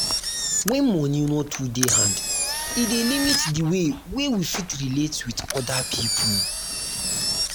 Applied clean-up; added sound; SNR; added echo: none; Engine; 1 dB; none.